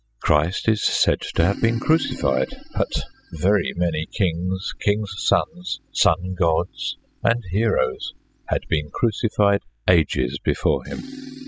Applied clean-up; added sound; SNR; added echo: classical method spectral subtraction.